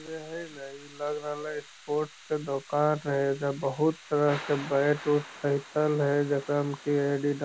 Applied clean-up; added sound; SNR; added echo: none; Thunder / Rain; 18 dB; none.